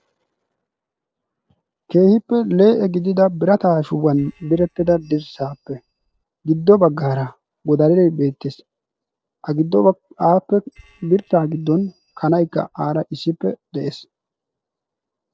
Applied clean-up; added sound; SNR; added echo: neural separator model SepFormer DNS4.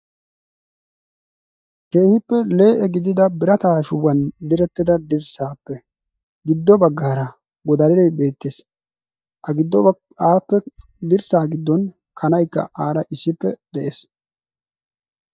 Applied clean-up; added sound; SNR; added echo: neural mask model DeepFilterNet 3.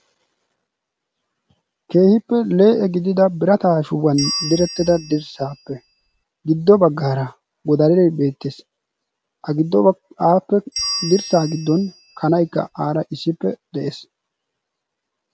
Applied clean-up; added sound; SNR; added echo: none; Bell; 10 dB; none.